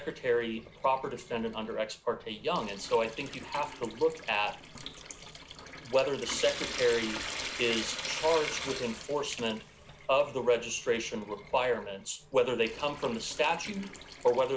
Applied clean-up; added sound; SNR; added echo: none; Trickle, dribble / Sink (filling or washing) / Water tap, faucet; 11 dB; none.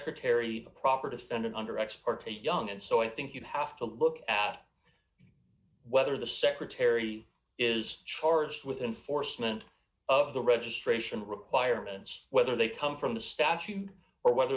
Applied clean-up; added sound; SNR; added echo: none; none; none; none.